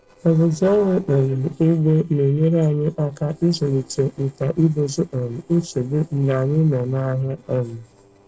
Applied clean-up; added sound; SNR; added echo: neural separator model SepFormer DNS4.